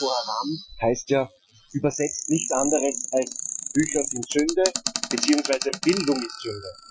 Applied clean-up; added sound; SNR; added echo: classical method Wiener filter.